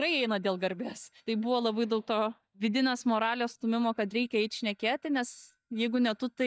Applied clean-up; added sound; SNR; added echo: neural mask model DeepFilterNet 3.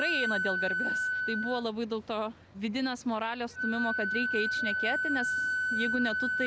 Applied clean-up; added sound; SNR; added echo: none; Wind instrument, woodwind instrument; -1 dB; none.